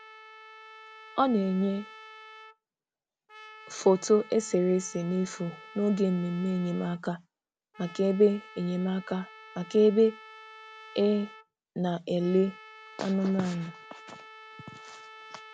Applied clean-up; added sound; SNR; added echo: none; Trumpet; 20 dB; none.